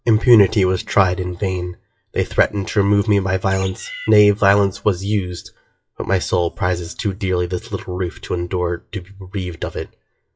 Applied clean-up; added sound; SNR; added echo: classical method WPE with log-MMSE.